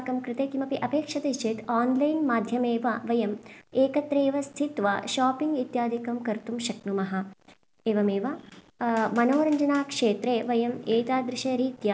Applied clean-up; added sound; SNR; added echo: none; none; none; none.